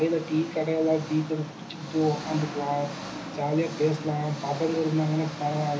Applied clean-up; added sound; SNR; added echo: none; Engine; 10 dB; reverberation time 0.3 s.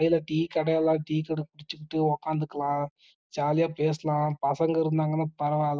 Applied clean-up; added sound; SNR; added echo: none; none; none; none.